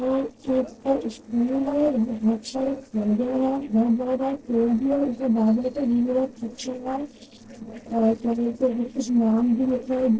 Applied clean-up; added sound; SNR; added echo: neural separator model SepFormer DNS4.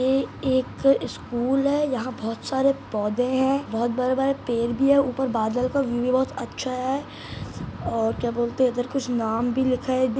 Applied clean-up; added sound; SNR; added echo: none; none; none; none.